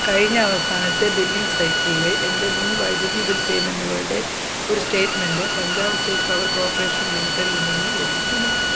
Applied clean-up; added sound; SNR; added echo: none; Bowed string instrument + Water; -3 dB; none.